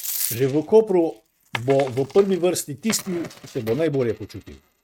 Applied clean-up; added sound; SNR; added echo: neural mask model RNNoise.